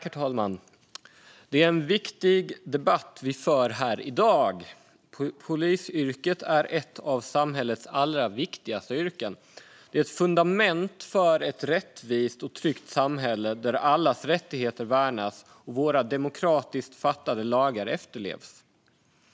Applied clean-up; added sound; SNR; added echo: none; none; none; none.